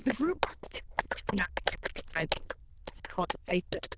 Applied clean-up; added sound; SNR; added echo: neural diffusion model UNIVERSE++.